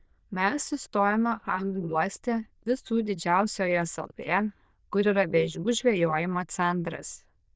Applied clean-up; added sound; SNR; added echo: neural diffusion model UNIVERSE++.